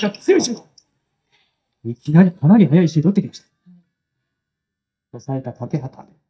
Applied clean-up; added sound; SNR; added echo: neural mask model DeepFilterNet 3.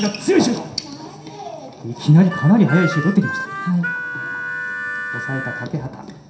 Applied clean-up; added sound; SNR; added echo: none; Harmonica; 7 dB; reverberation time 0.7 s.